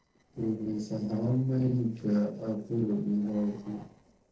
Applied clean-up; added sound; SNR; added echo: neural separator model SepFormer DNS4.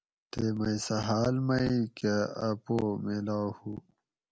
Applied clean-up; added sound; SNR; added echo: none; none; none; none.